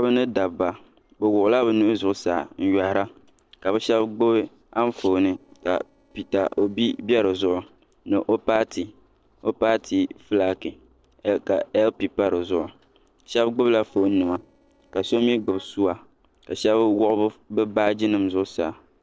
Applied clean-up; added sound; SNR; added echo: neural separator model SepFormer DNS4.